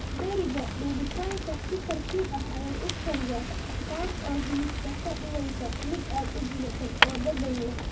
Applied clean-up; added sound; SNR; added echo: none; Fire; -2 dB; reverberation time 0.3 s.